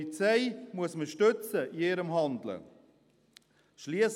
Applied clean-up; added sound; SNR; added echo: none; none; none; none.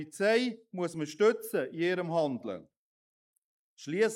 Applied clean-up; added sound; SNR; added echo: neural mask model Resemble Enhance denoiser.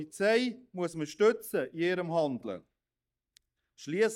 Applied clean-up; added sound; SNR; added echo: neural mask model DeepFilterNet 3.